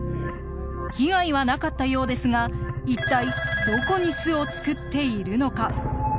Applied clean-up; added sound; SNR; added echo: none; none; none; none.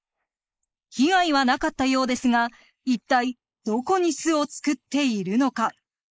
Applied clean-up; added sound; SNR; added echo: neural mask model Resemble Enhance denoiser.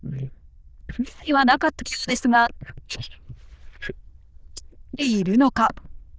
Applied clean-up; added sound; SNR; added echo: neural diffusion model UNIVERSE++.